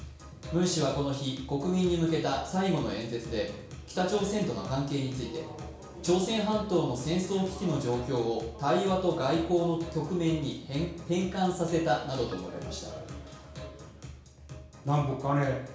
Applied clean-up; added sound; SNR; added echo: none; Organ; 15 dB; reverberation time 0.6 s.